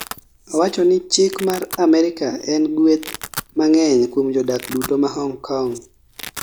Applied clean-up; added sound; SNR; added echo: none; Domestic sounds, home sounds; 17 dB; none.